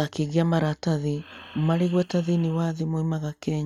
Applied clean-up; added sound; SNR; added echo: neural mask model RNNoise.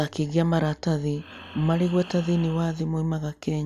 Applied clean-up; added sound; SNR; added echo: none; Breathing; 19 dB; none.